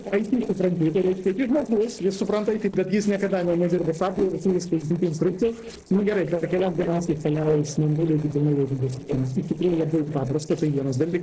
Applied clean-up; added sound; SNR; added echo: neural separator model SepFormer DNS4.